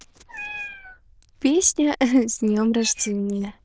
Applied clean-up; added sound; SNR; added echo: neural diffusion model UNIVERSE++.